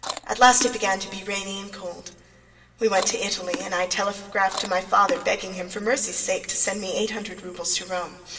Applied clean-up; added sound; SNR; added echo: none; Chewing, mastication; 12 dB; reverberation time 1.9 s.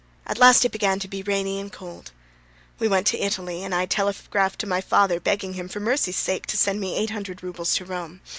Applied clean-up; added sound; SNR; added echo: none; none; none; none.